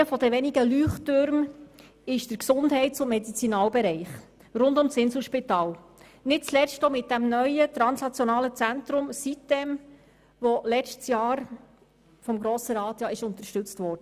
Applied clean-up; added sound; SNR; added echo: none; none; none; none.